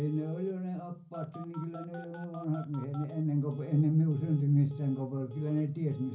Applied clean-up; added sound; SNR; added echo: none; Telephone; 20 dB; reverberation time 0.4 s.